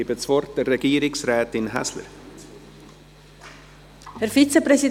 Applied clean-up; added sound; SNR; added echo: none; none; none; none.